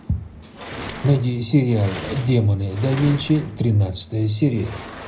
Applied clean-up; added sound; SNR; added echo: none; Sliding door; 13 dB; reverberation time 0.4 s.